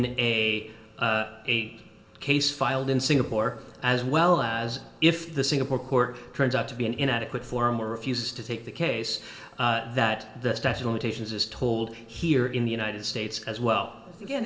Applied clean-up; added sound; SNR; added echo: none; none; none; reverberation time 1.4 s.